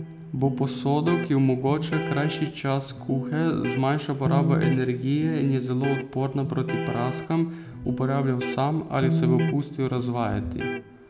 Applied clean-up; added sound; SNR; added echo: none; Electric guitar; 4 dB; none.